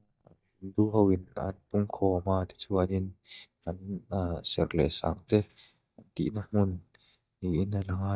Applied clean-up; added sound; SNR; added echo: neural mask model DeepFilterNet 3.